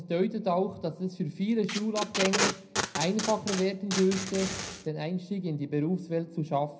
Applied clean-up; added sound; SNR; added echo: none; Packing tape, duct tape; 4 dB; reverberation time 0.3 s.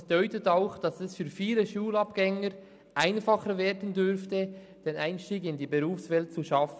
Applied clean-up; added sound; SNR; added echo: none; none; none; none.